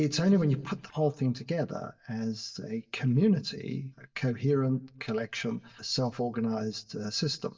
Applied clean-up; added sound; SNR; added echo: neural mask model DeepFilterNet 3.